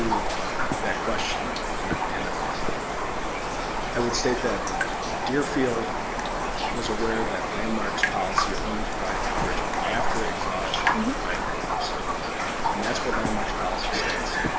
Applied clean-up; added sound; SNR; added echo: none; Raindrop; -1 dB; none.